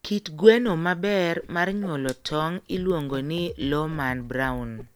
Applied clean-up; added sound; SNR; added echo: none; Whoosh, swoosh, swish + Drum kit; 18 dB; none.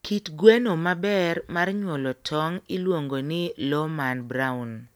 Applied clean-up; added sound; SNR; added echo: none; none; none; none.